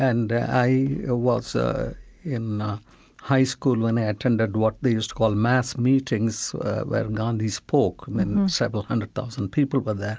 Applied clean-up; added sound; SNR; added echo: none; none; none; none.